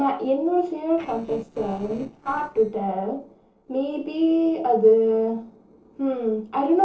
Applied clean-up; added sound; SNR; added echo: neural separator model SepFormer DNS4.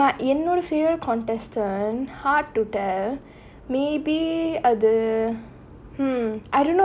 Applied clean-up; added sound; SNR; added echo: none; none; none; none.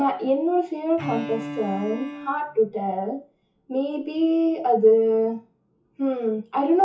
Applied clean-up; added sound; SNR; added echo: classical method WPE with log-MMSE.